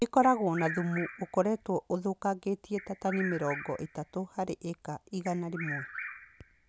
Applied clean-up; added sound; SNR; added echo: none; Bird vocalization, bird call, bird song; 12 dB; none.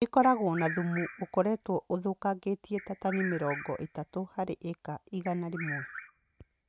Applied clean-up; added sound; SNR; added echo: neural mask model RNNoise.